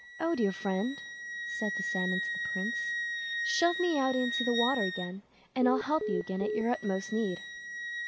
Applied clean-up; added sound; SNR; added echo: none; Wind instrument, woodwind instrument + Telephone; 4 dB; none.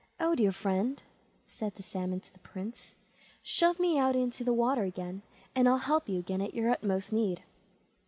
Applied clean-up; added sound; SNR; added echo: none; none; none; none.